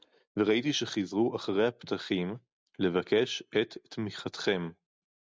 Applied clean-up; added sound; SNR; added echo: none; none; none; none.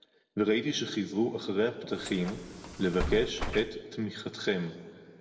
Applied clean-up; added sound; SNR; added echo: none; Bus; 6 dB; reverberation time 1.6 s.